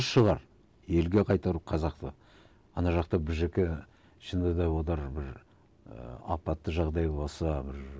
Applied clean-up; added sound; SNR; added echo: none; none; none; none.